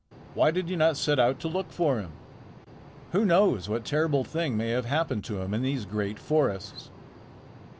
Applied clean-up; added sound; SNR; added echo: none; Boat, Water vehicle; 19 dB; none.